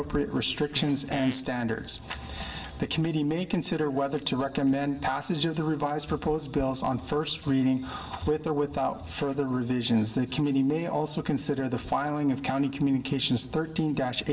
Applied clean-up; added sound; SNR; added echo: none; Fart; 13 dB; reverberation time 1.7 s.